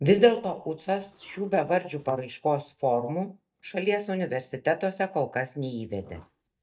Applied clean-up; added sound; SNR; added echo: neural mask model DeepFilterNet 3.